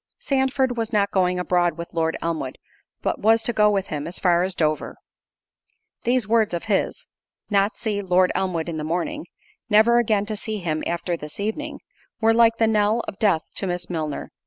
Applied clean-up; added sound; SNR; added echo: none; none; none; none.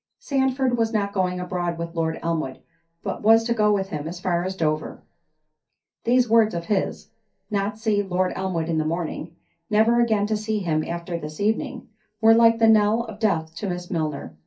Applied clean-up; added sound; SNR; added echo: none; none; none; reverberation time 0.3 s.